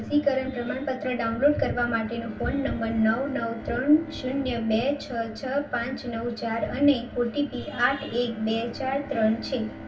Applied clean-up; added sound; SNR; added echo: none; Bowed string instrument; 18 dB; reverberation time 0.1 s.